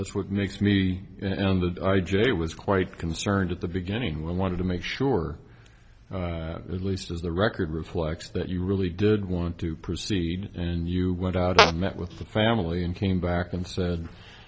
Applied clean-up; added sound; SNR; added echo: none; Fart; -1 dB; none.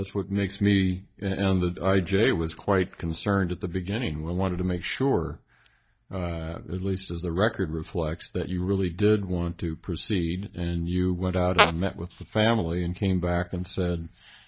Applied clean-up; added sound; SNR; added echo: neural mask model DeepFilterNet 3.